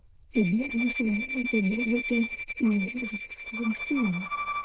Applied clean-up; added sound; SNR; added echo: neural diffusion model UNIVERSE++.